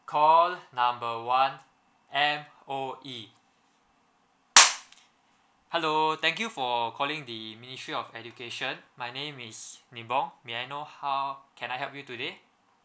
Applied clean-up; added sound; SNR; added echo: none; none; none; none.